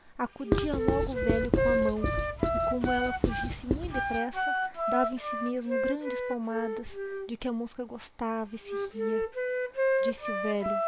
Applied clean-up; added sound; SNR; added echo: none; Wind instrument, woodwind instrument + Writing; -4 dB; none.